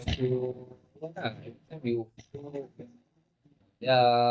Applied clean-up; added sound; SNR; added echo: neural mask model DeepFilterNet 3.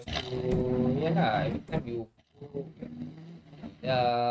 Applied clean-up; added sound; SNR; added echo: neural mask model RNNoise.